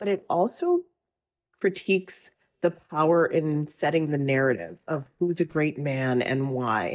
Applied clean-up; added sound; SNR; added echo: neural mask model DeepFilterNet 3.